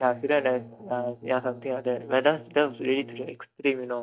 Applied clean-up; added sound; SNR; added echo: neural mask model DeepFilterNet 3.